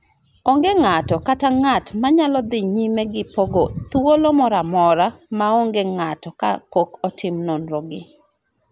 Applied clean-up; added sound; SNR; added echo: none; none; none; none.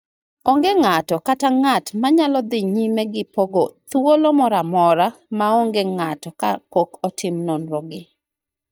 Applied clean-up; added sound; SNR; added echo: neural mask model DeepFilterNet 3.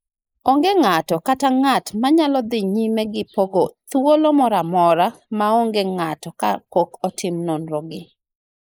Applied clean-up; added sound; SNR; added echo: neural mask model Resemble Enhance denoiser.